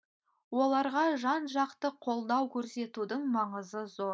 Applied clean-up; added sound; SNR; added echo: none; none; none; none.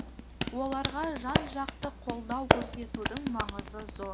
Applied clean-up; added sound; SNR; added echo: none; Hands; -4 dB; none.